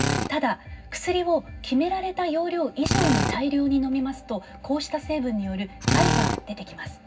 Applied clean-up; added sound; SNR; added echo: none; Drill; 3 dB; reverberation time 0.4 s.